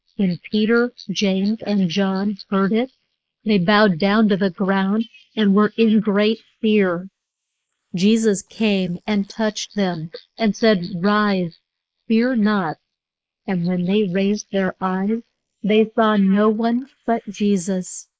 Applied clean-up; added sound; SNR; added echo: neural mask model Resemble Enhance denoiser.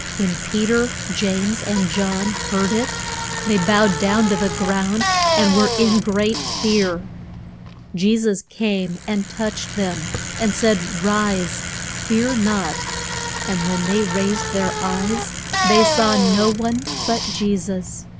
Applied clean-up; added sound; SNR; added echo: none; Bicycle; 4 dB; none.